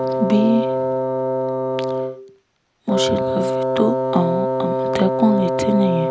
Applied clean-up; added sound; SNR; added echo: none; Wind instrument, woodwind instrument; -1 dB; none.